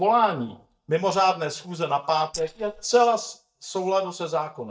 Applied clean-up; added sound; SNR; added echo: neural mask model DeepFilterNet 3.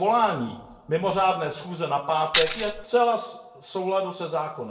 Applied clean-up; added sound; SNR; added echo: none; Tambourine; -4 dB; reverberation time 0.6 s.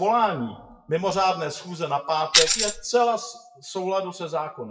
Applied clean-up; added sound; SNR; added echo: classical method WPE with log-MMSE.